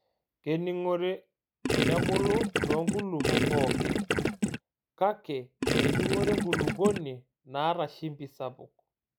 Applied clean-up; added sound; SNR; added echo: none; Gurgling; -5 dB; none.